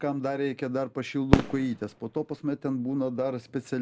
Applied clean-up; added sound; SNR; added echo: none; Fireworks; 0 dB; none.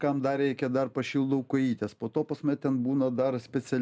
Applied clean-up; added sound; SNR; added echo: none; none; none; none.